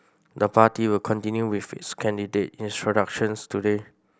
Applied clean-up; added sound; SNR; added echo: none; none; none; none.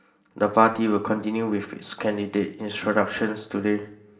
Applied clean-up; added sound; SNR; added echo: none; none; none; reverberation time 1.7 s.